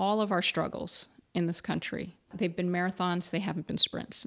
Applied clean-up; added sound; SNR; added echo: none; none; none; none.